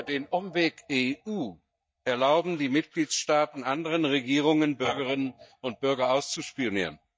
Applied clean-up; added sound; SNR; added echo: neural mask model DeepFilterNet 3.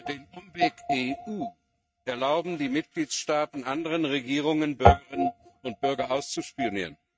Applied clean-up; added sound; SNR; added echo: neural mask model RNNoise.